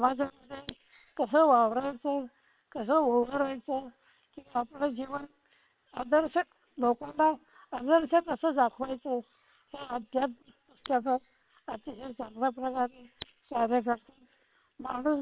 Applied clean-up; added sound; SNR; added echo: neural separator model SepFormer WHAM!.